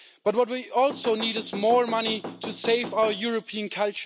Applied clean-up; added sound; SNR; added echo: none; Knock / Wood; 12 dB; none.